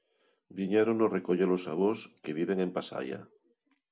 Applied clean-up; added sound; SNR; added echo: none; none; none; none.